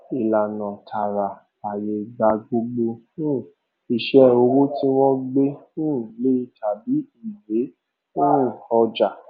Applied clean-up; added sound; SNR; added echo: none; none; none; none.